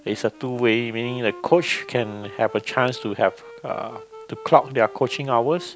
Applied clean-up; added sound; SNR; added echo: none; Wind instrument, woodwind instrument; 19 dB; none.